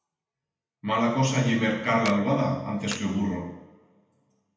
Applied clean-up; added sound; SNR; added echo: none; Clapping; 16 dB; reverberation time 0.9 s.